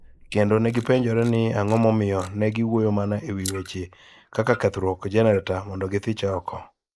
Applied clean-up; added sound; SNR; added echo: neural mask model Resemble Enhance denoiser.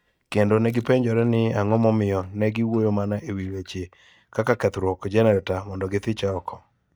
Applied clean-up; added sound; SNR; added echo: neural mask model DeepFilterNet 3.